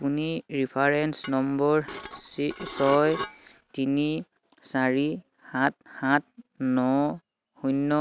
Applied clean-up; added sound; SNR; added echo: none; Dishes, pots, and pans / Glass; 12 dB; none.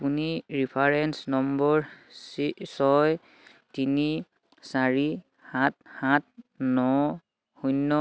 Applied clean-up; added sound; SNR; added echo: none; none; none; none.